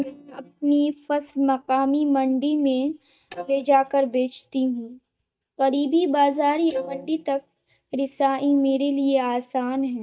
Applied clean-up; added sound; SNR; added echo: neural mask model DeepFilterNet 3.